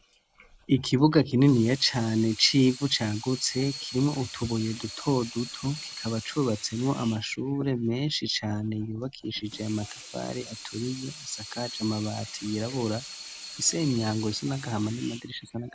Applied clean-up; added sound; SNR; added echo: none; Sink (filling or washing) / Water tap, faucet; 15 dB; none.